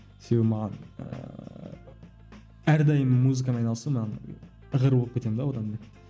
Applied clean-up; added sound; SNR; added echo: none; none; none; none.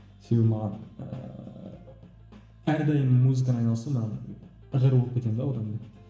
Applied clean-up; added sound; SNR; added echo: none; none; none; reverberation time 0.8 s.